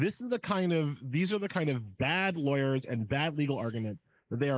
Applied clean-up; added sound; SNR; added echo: neural mask model Resemble Enhance denoiser.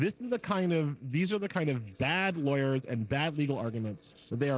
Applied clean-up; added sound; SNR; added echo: neural separator model SepFormer DNS4.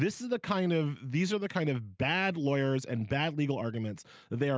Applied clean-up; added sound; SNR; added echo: none; none; none; none.